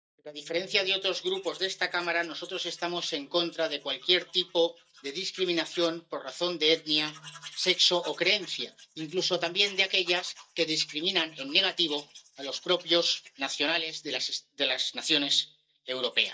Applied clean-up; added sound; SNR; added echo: neural mask model DeepFilterNet 3.